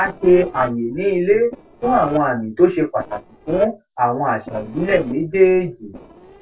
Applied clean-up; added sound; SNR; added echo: neural separator model SepFormer DNS4.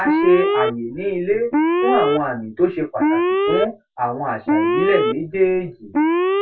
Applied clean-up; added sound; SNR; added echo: none; Alarm; -2 dB; reverberation time 0.1 s.